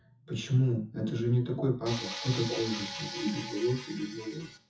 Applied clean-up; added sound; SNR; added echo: classical method WPE with log-MMSE.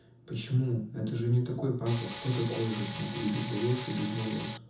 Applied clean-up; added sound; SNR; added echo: none; Tools; 8 dB; reverberation time 0.6 s.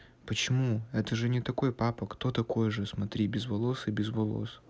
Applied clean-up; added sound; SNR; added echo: none; none; none; none.